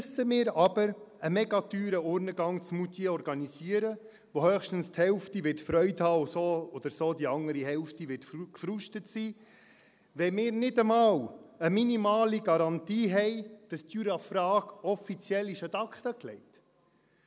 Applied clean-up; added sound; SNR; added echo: none; none; none; none.